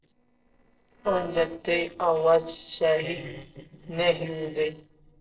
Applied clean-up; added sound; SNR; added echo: neural separator model SepFormer DNS4.